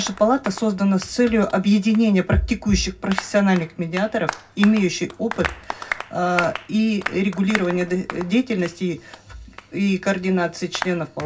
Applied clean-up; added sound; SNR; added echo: none; Applause; 13 dB; reverberation time 0.4 s.